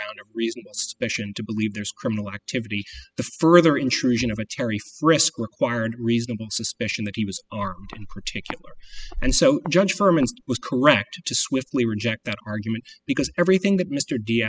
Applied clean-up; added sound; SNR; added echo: classical method spectral subtraction.